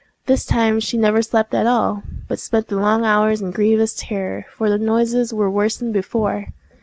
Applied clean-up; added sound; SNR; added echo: none; none; none; none.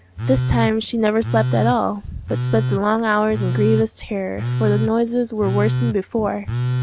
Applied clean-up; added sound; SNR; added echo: none; Telephone; 3 dB; none.